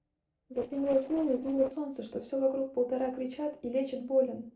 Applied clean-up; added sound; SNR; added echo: neural separator model SepFormer DNS4.